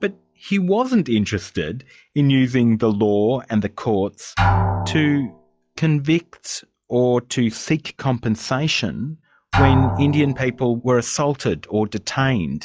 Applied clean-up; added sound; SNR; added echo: classical method log-MMSE.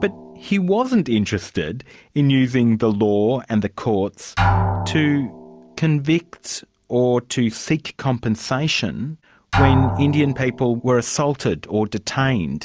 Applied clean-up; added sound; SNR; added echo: none; Drum; 8 dB; none.